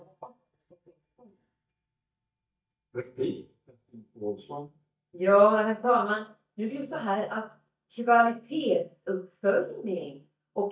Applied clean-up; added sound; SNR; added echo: neural mask model DeepFilterNet 3.